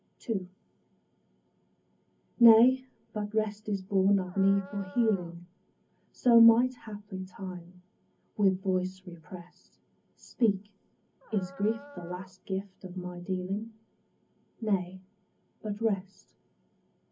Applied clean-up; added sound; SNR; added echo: none; Dog; 18 dB; reverberation time 0.3 s.